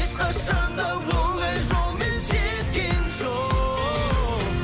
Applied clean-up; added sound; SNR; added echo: none; none; none; none.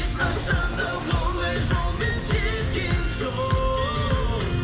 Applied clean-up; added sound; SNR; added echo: none; Toilet flush / Water; 17 dB; reverberation time 1.7 s.